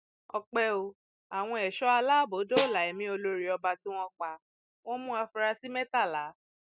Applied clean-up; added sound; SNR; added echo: classical method spectral subtraction.